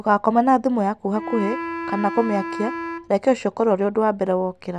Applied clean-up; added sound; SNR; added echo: none; Wind instrument, woodwind instrument; 10 dB; none.